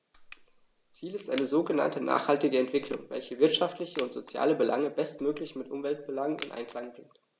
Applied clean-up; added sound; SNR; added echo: none; Crushing; 18 dB; none.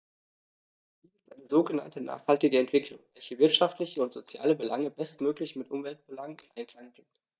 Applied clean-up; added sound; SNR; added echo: neural mask model DeepFilterNet 3.